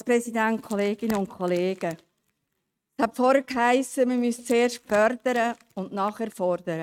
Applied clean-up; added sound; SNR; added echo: neural mask model RNNoise.